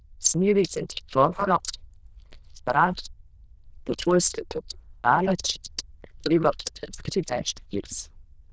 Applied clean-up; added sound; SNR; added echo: neural diffusion model UNIVERSE++.